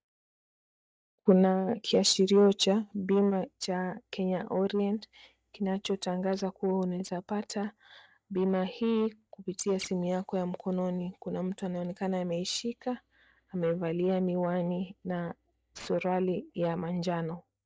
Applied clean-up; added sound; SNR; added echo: neural mask model DeepFilterNet 3.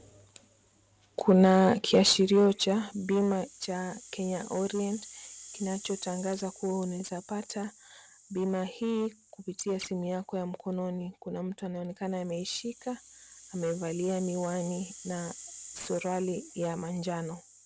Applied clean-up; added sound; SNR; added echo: none; Rattle (instrument); 20 dB; none.